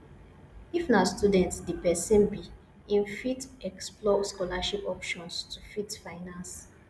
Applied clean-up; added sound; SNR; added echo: none; none; none; none.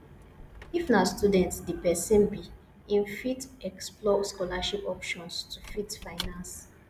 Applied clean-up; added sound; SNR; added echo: none; Squeak / Wood; 19 dB; none.